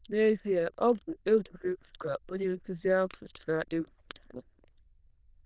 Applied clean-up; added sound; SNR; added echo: neural diffusion model UNIVERSE++.